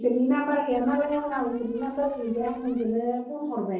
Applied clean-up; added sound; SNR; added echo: neural separator model SepFormer DNS4.